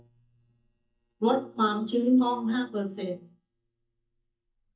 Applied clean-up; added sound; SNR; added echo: neural mask model DeepFilterNet 3.